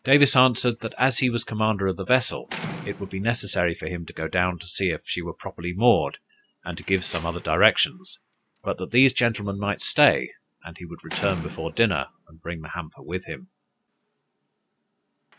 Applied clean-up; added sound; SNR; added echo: none; Slam; 18 dB; none.